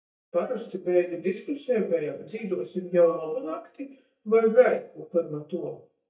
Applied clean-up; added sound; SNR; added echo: neural mask model DeepFilterNet 3.